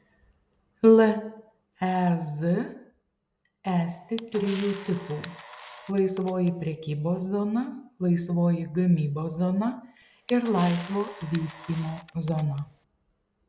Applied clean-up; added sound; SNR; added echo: none; Camera; 18 dB; none.